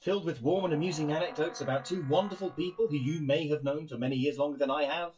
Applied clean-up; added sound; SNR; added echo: classical method WPE with log-MMSE.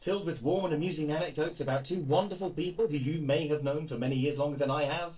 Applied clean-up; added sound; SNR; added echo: neural separator model SepFormer DNS4.